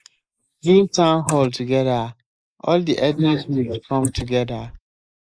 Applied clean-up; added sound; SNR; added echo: neural mask model Resemble Enhance denoiser.